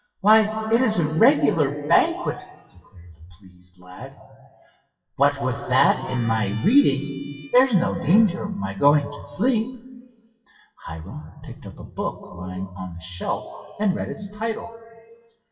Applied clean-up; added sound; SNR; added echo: classical method WPE with log-MMSE.